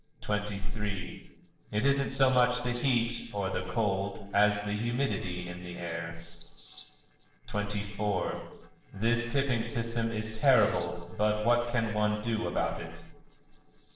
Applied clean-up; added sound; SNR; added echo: neural separator model SepFormer DNS4.